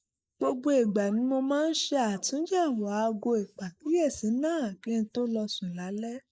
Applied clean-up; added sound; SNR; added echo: neural mask model Resemble Enhance denoiser.